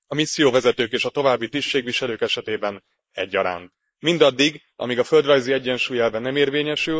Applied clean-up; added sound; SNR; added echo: neural mask model Resemble Enhance denoiser.